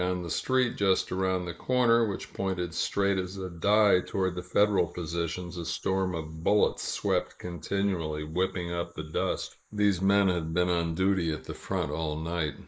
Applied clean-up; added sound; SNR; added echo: neural mask model Resemble Enhance denoiser.